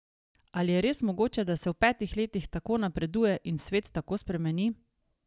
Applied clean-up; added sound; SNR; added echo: none; none; none; none.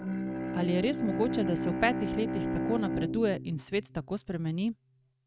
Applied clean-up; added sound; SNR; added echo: neural mask model RNNoise.